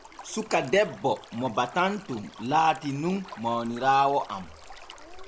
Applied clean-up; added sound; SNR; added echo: none; Stream; 19 dB; none.